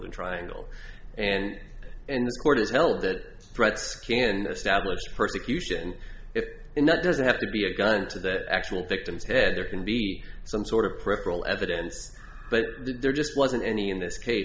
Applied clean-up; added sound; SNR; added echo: none; none; none; none.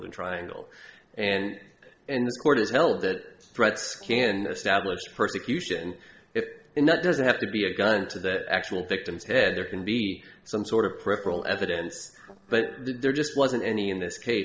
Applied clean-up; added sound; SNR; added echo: neural separator model SepFormer DNS4.